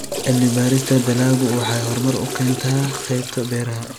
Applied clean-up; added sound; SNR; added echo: none; Toilet flush / Water; 9 dB; none.